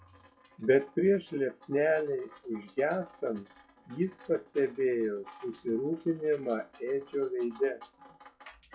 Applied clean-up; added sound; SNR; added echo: classical method log-MMSE.